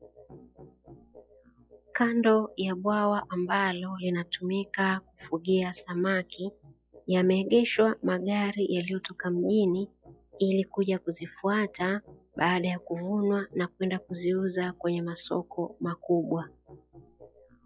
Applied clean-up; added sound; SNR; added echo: classical method log-MMSE.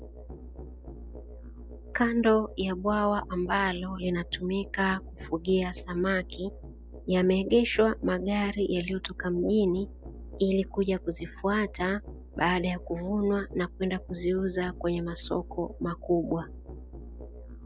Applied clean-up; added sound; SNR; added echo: none; Musical instrument; 14 dB; none.